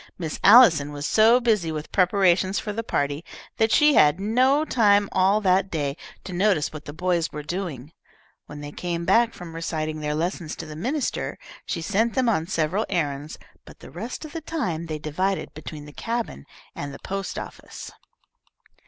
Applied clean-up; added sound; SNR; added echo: none; none; none; none.